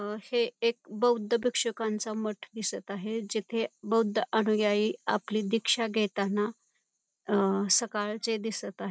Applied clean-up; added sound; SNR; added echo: none; none; none; none.